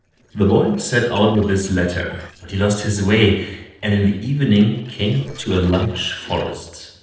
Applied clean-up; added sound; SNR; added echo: neural separator model SepFormer DNS4.